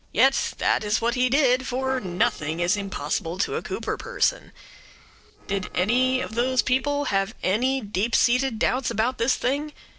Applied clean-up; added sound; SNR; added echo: neural separator model SepFormer DNS4.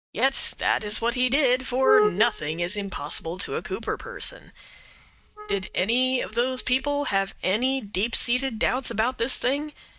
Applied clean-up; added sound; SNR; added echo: neural mask model DeepFilterNet 3.